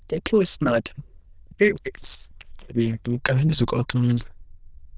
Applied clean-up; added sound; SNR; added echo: neural diffusion model UNIVERSE++.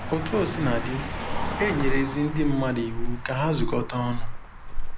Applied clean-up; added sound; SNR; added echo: none; Car passing by; 0 dB; none.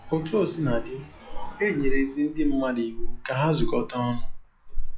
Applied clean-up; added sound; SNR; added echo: classical method log-MMSE.